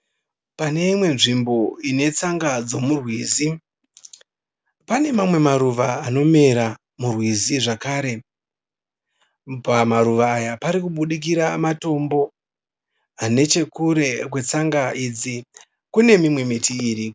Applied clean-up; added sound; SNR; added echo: none; none; none; none.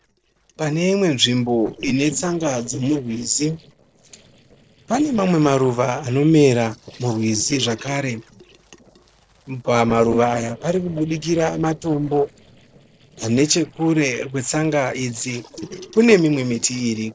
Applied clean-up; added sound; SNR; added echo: neural separator model SepFormer DNS4.